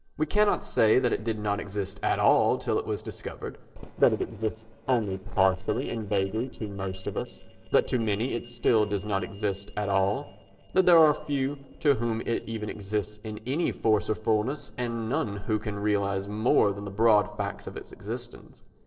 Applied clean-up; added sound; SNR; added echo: neural separator model SepFormer DNS4.